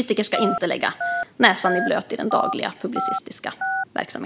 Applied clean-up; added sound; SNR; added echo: none; Telephone; 5 dB; none.